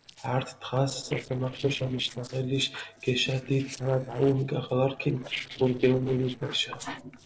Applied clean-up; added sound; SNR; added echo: neural separator model SepFormer DNS4.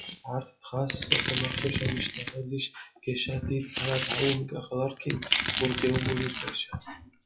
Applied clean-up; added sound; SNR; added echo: classical method log-MMSE.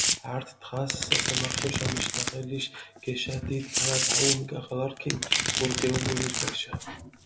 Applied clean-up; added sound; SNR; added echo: none; Domestic sounds, home sounds; -3 dB; none.